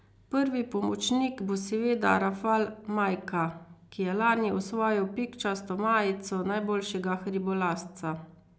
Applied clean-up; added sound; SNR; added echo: none; none; none; none.